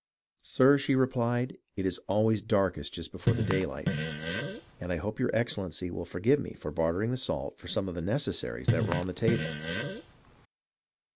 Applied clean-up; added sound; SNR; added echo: none; Fart; 2 dB; none.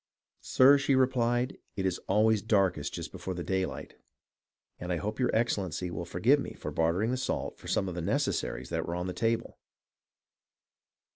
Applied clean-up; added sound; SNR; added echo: none; none; none; none.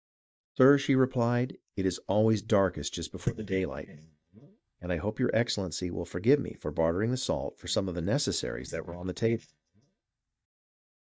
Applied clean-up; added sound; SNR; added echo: neural mask model DeepFilterNet 3.